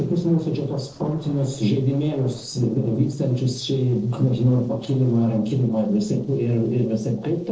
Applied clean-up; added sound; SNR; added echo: neural separator model SepFormer DNS4.